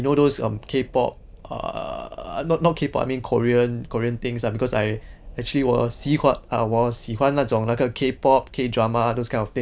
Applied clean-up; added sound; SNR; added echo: none; Wind; 20 dB; none.